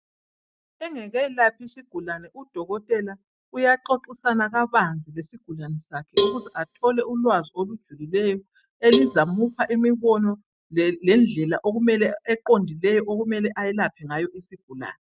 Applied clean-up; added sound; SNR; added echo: neural mask model RNNoise.